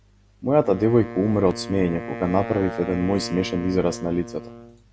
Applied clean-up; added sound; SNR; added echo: none; Wind instrument, woodwind instrument; 12 dB; none.